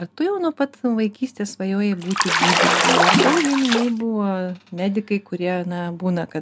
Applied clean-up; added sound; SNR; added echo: none; Bathtub (filling or washing) / Splash, splatter; -4 dB; none.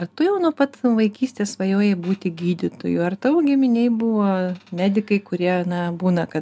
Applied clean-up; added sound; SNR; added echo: none; none; none; none.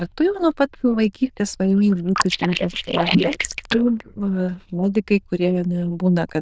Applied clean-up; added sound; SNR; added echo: neural diffusion model UNIVERSE++.